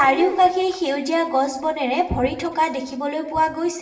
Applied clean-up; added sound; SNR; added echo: none; Dog; 20 dB; reverberation time 0.8 s.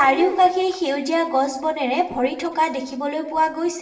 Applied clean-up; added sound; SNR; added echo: neural separator model SepFormer DNS4.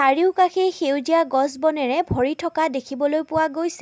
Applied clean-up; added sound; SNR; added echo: none; none; none; none.